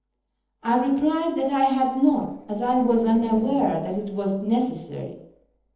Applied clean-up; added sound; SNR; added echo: neural separator model SepFormer DNS4.